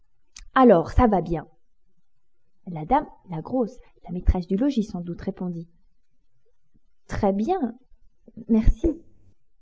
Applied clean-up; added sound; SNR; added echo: neural mask model Resemble Enhance denoiser.